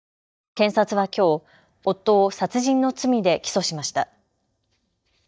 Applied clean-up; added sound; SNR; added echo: neural mask model DeepFilterNet 3.